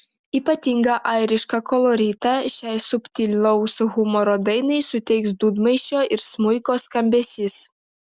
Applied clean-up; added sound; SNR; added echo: none; none; none; none.